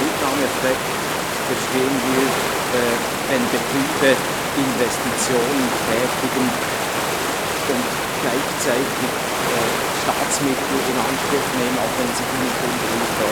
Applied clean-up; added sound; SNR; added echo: none; Water; -2 dB; none.